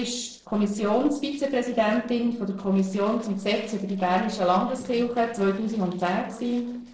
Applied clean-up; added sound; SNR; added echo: neural separator model SepFormer DNS4.